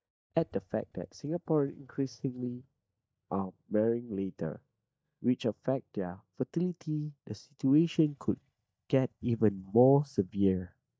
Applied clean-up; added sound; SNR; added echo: neural mask model DeepFilterNet 3.